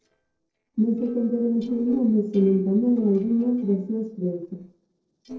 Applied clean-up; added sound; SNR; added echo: neural separator model SepFormer DNS4.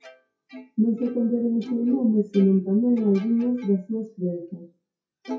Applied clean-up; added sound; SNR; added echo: classical method WPE with log-MMSE.